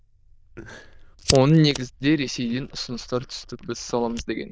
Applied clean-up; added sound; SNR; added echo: neural diffusion model UNIVERSE++.